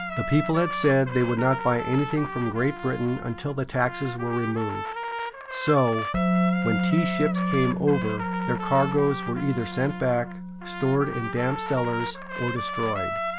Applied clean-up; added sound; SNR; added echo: none; Trumpet + Musical instrument; 4 dB; none.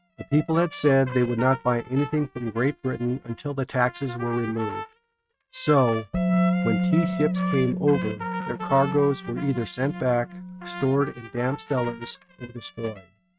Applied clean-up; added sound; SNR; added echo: neural mask model RNNoise.